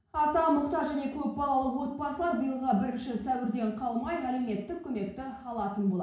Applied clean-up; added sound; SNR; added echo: none; none; none; reverberation time 0.6 s.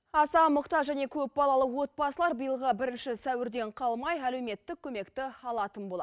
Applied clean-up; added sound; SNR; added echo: none; none; none; none.